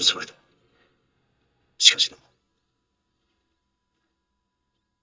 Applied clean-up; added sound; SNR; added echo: neural mask model DeepFilterNet 3.